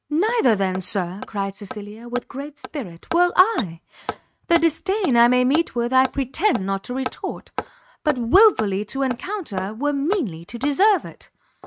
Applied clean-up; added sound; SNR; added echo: neural mask model RNNoise.